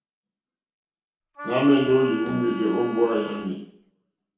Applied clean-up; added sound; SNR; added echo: none; Wind instrument, woodwind instrument; 13 dB; reverberation time 0.6 s.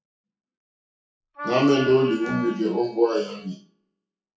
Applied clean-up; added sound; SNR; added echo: classical method WPE with log-MMSE.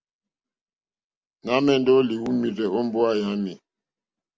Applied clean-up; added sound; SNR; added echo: none; none; none; none.